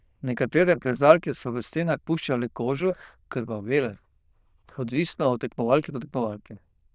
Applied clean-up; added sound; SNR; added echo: neural diffusion model UNIVERSE++.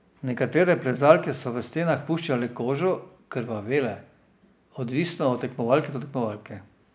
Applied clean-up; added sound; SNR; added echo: none; none; none; none.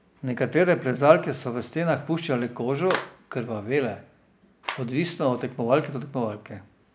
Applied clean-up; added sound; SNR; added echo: none; Clapping; 16 dB; none.